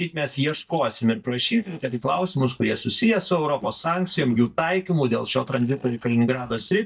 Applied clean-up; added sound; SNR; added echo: neural mask model DeepFilterNet 3.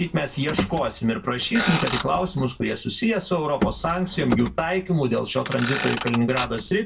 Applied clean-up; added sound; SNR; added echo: none; Motor vehicle (road); 7 dB; reverberation time 0.2 s.